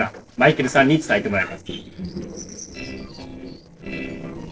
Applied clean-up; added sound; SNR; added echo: neural separator model SepFormer DNS4.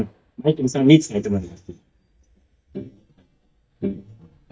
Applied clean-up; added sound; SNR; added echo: neural mask model DeepFilterNet 3.